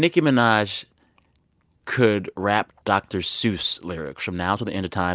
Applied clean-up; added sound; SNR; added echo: none; none; none; none.